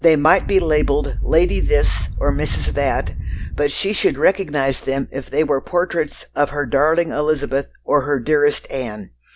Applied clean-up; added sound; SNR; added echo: none; Thunder / Wind; 2 dB; none.